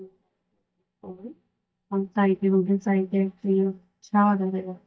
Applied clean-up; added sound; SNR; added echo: neural mask model DeepFilterNet 3.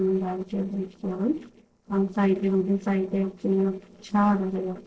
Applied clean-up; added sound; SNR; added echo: neural separator model SepFormer DNS4.